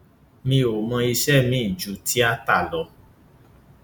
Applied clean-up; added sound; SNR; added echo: none; none; none; none.